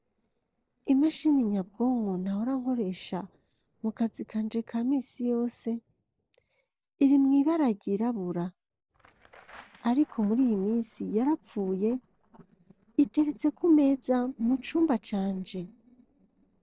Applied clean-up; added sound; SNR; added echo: neural separator model SepFormer DNS4.